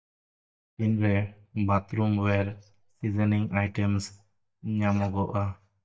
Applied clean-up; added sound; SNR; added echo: neural mask model DeepFilterNet 3.